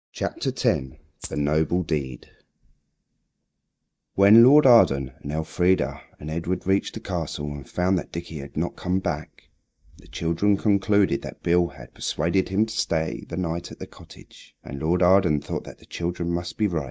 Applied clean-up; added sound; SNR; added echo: neural mask model DeepFilterNet 3.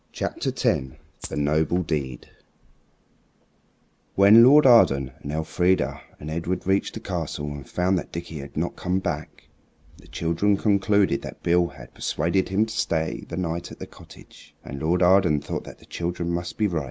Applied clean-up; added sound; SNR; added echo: none; Rattle (instrument); 16 dB; none.